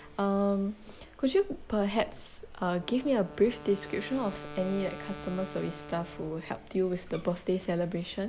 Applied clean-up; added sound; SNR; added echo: none; Bathtub (filling or washing) + Wind instrument, woodwind instrument; 15 dB; none.